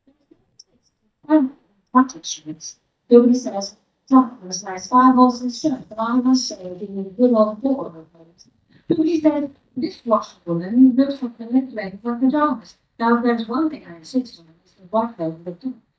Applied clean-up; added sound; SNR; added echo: neural mask model DeepFilterNet 3.